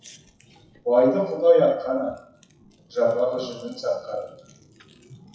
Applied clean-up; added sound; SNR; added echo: classical method WPE with log-MMSE.